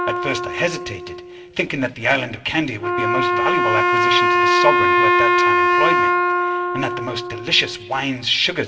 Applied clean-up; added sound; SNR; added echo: none; Wind instrument, woodwind instrument; -4 dB; reverberation time 1.3 s.